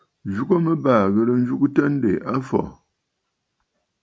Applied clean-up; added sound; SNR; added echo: none; none; none; none.